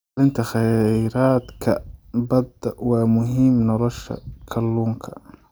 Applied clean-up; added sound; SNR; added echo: none; none; none; none.